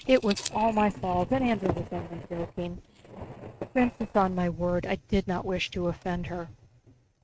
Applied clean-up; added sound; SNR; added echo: neural mask model RNNoise.